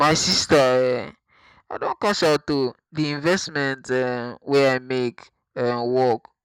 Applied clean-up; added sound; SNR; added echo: none; none; none; none.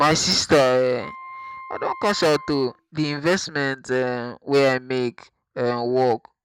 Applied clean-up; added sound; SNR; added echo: none; Wind instrument, woodwind instrument; 17 dB; none.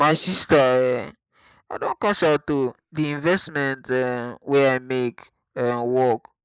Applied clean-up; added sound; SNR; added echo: neural mask model Resemble Enhance denoiser.